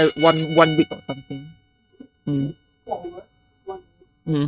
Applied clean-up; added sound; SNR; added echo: neural mask model RNNoise.